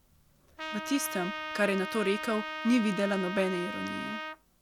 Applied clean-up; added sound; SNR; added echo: none; Trumpet; 7 dB; none.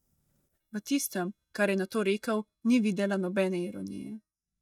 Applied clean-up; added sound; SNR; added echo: neural mask model DeepFilterNet 3.